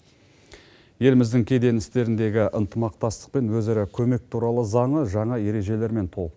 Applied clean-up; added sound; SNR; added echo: none; none; none; none.